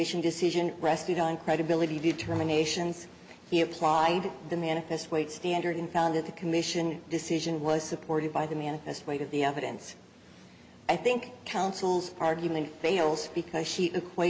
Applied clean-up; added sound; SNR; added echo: none; none; none; none.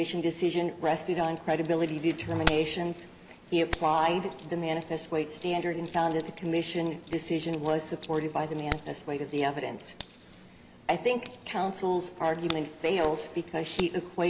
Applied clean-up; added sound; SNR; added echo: none; Keys jangling; 10 dB; none.